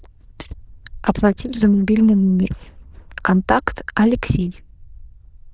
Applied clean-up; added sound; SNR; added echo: neural diffusion model UNIVERSE++.